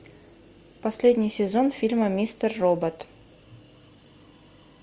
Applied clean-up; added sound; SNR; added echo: none; none; none; none.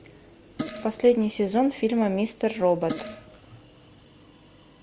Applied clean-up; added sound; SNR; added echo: none; Fart; 14 dB; none.